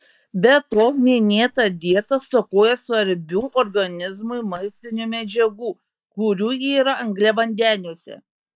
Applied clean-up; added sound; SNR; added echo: neural mask model DeepFilterNet 3.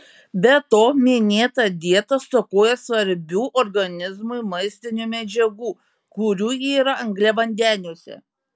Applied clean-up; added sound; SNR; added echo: none; none; none; none.